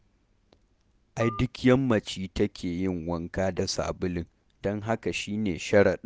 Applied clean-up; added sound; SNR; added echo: none; Telephone; 17 dB; none.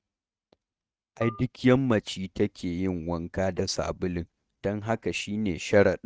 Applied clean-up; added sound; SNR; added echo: neural mask model RNNoise.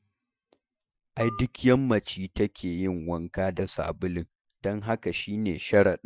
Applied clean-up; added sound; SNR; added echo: classical method Wiener filter.